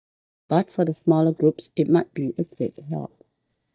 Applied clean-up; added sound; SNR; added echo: neural mask model DeepFilterNet 3.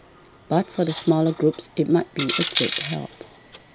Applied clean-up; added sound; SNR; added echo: none; Coin (dropping); 8 dB; none.